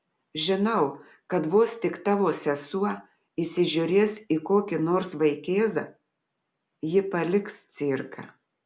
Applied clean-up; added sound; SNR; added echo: none; none; none; none.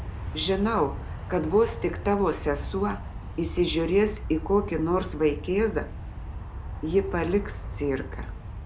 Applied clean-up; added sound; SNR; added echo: none; Aircraft; 8 dB; none.